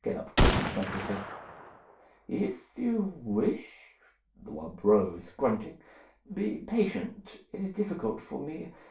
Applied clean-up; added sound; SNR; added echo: none; Gunshot, gunfire; -2 dB; reverberation time 0.3 s.